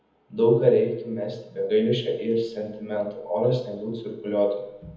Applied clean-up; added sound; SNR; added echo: none; none; none; reverberation time 1.0 s.